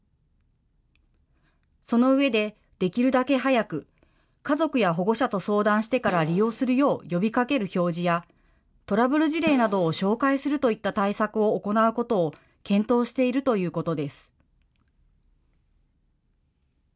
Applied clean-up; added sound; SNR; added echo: none; Snare drum; 12 dB; none.